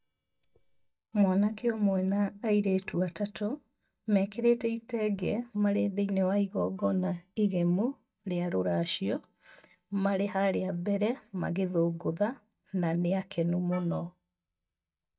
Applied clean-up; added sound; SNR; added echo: neural mask model DeepFilterNet 3.